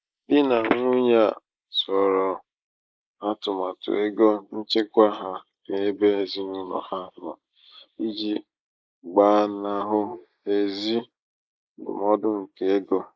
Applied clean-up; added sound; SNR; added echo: neural mask model Resemble Enhance denoiser.